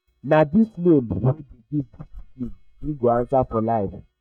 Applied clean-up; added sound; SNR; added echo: neural mask model DeepFilterNet 3.